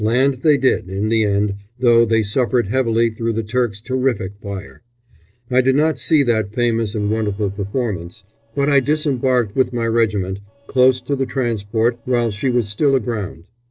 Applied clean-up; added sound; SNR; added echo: neural separator model SepFormer DNS4.